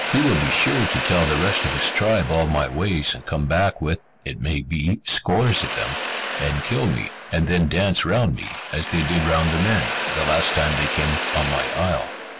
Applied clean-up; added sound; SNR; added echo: none; Mechanisms; 5 dB; none.